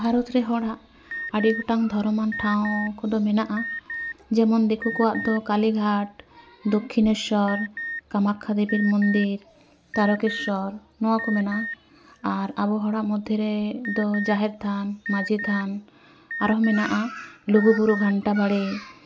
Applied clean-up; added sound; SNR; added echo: none; Alarm; 12 dB; none.